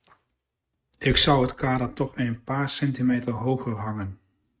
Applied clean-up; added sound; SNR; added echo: neural mask model RNNoise.